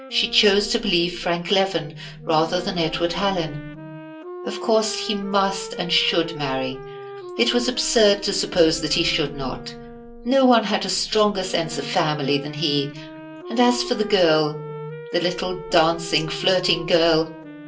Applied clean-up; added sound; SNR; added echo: none; Wind instrument, woodwind instrument; 14 dB; reverberation time 0.2 s.